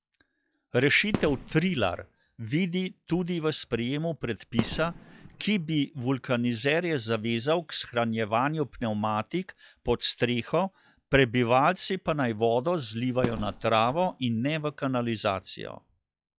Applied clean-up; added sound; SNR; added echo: classical method log-MMSE.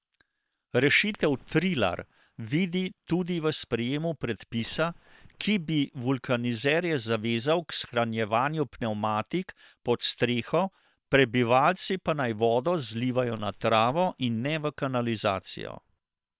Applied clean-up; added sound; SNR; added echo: neural separator model SepFormer WHAM!.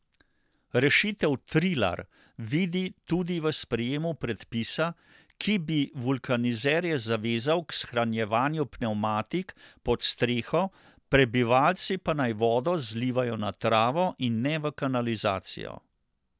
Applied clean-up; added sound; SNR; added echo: none; none; none; none.